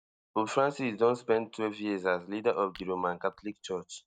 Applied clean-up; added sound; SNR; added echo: neural mask model DeepFilterNet 3.